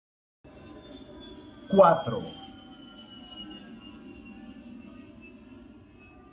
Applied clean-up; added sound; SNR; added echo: none; none; none; none.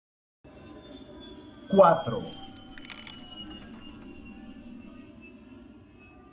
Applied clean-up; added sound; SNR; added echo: none; Coin (dropping); 19 dB; none.